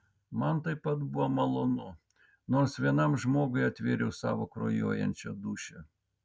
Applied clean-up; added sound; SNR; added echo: none; none; none; none.